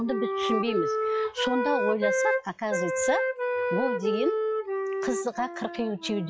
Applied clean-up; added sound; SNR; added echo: classical method log-MMSE.